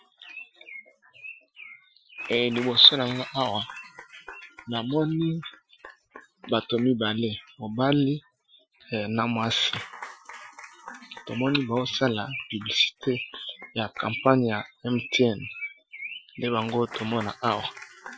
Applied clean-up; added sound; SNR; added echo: classical method Wiener filter.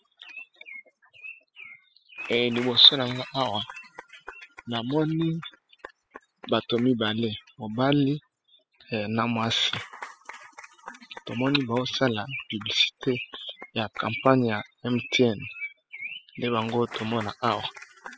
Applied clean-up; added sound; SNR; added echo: classical method spectral subtraction.